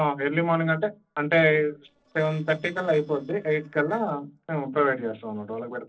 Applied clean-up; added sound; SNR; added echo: neural separator model SepFormer DNS4.